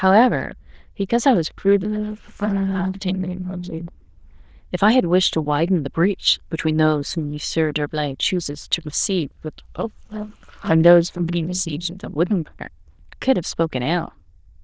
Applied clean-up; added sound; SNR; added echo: neural diffusion model UNIVERSE++.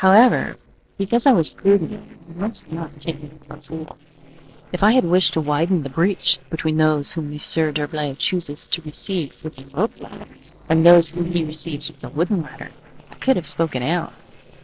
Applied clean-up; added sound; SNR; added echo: neural separator model SepFormer DNS4.